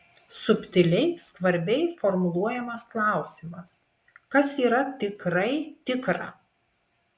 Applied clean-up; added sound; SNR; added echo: none; none; none; none.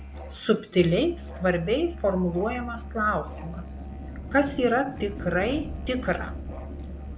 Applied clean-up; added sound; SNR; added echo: none; Musical instrument + Fire; 10 dB; none.